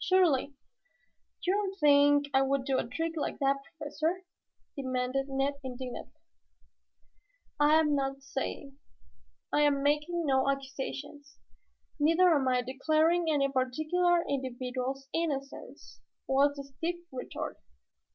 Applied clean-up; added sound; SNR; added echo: none; none; none; none.